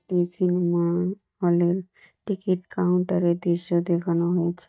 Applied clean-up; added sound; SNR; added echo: neural mask model DeepFilterNet 3.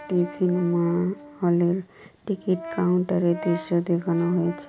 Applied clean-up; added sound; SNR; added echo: none; Brass instrument; 16 dB; none.